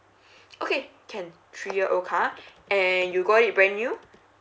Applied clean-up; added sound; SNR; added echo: none; none; none; none.